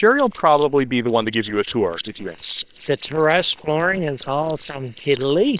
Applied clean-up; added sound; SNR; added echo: neural separator model SepFormer WHAM!.